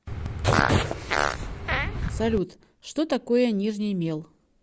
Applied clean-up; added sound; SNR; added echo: none; Fart; -3 dB; none.